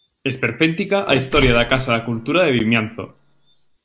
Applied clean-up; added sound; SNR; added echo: none; Mechanisms; 11 dB; none.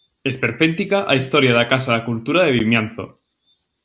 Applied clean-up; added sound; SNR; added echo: none; none; none; none.